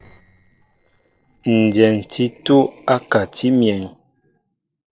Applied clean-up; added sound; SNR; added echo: neural separator model SepFormer DNS4.